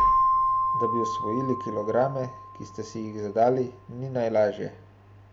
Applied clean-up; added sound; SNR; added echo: none; Keyboard (musical); 0 dB; none.